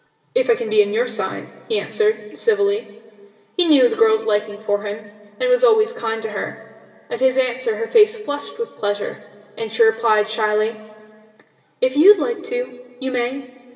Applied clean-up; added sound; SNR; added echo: none; none; none; reverberation time 1.6 s.